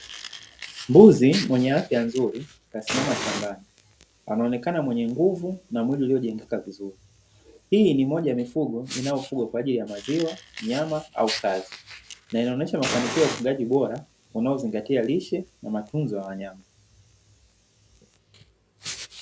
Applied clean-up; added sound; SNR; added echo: none; Fire; 14 dB; none.